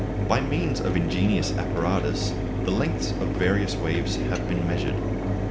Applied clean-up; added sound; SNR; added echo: none; Mechanisms; -2 dB; none.